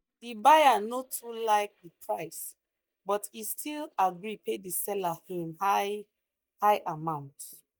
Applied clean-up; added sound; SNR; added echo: neural mask model DeepFilterNet 3.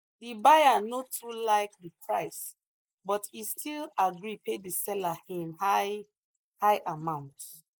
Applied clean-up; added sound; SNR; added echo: neural mask model Resemble Enhance denoiser.